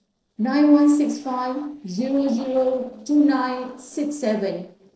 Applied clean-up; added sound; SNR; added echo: neural separator model SepFormer DNS4.